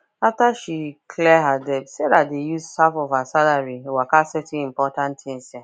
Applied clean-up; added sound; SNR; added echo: none; none; none; none.